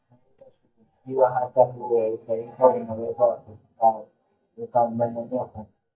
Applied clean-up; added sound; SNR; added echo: neural mask model DeepFilterNet 3.